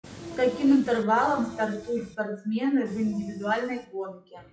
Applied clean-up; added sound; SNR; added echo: classical method WPE with log-MMSE.